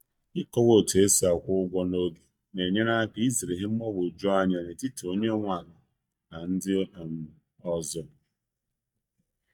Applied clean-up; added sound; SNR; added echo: neural mask model DeepFilterNet 3.